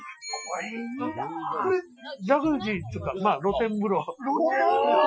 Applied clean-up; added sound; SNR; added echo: classical method Wiener filter.